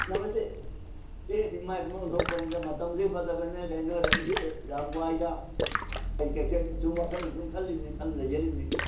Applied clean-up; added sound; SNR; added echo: none; Splash, splatter; 2 dB; reverberation time 0.7 s.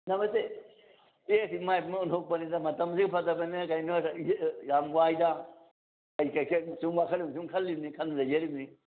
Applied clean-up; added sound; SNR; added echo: none; none; none; none.